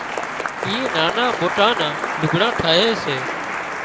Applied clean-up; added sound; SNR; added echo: none; Applause; 3 dB; none.